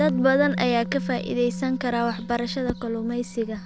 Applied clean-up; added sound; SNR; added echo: none; Musical instrument; 8 dB; none.